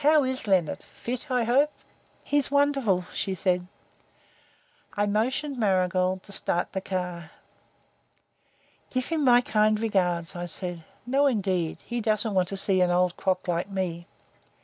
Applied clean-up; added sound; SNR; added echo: none; none; none; none.